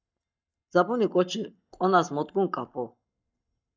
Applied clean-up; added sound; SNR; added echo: neural mask model DeepFilterNet 3.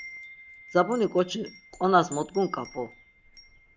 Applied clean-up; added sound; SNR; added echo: none; Wind chime; 19 dB; none.